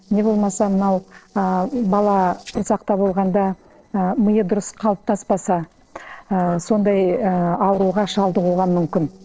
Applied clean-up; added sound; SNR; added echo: neural separator model SepFormer DNS4.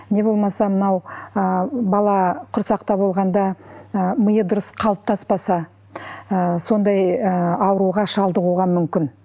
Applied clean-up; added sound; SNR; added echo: none; none; none; none.